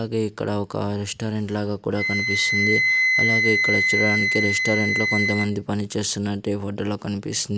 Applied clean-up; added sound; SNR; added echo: none; Wind instrument, woodwind instrument; -1 dB; none.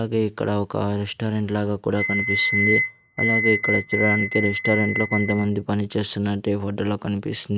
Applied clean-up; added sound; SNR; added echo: neural mask model RNNoise.